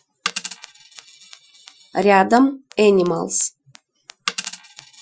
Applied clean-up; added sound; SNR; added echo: classical method Wiener filter.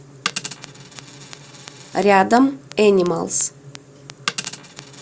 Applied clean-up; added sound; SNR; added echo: none; Coin (dropping); 14 dB; none.